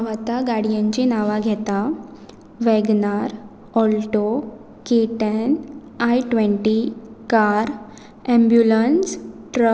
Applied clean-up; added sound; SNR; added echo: none; none; none; none.